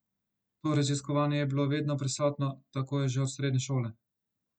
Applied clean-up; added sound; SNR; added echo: none; none; none; none.